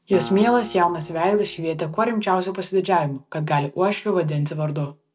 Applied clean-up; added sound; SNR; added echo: none; Acoustic guitar; 17 dB; none.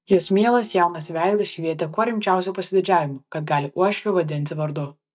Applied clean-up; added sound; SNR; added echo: neural mask model DeepFilterNet 3.